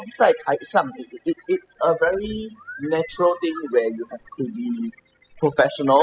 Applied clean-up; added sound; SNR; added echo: classical method spectral subtraction.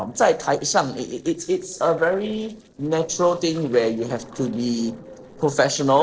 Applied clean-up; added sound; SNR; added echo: neural separator model SepFormer DNS4.